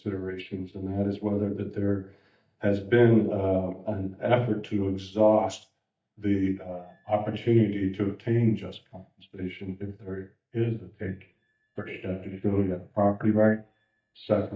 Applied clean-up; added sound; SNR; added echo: neural mask model DeepFilterNet 3.